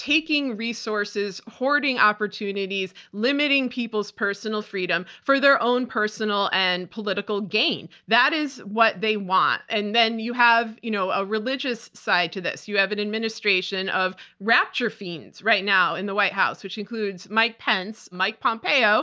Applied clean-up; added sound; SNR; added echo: none; none; none; none.